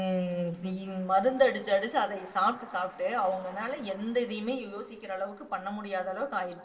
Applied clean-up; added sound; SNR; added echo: neural separator model SepFormer DNS4.